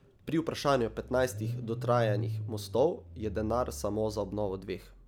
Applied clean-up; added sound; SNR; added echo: none; Engine starting / Car; 8 dB; none.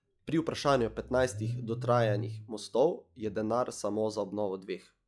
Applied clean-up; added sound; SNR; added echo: classical method log-MMSE.